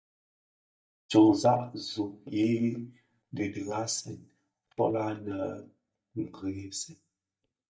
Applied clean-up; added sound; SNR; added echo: neural mask model DeepFilterNet 3.